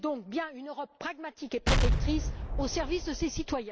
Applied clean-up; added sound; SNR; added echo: none; Explosion; -5 dB; none.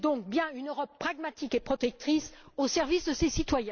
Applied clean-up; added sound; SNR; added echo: none; none; none; none.